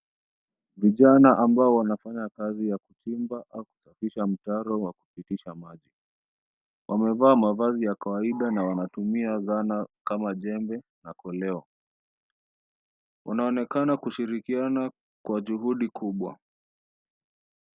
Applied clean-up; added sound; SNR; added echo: none; none; none; none.